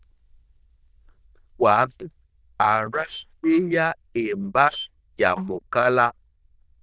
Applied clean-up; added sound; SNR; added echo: neural diffusion model UNIVERSE++.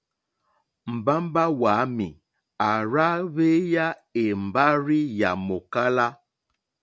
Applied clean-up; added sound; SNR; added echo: none; none; none; none.